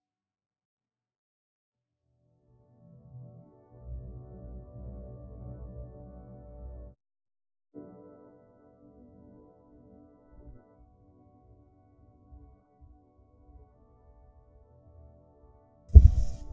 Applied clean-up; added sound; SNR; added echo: neural mask model DeepFilterNet 3.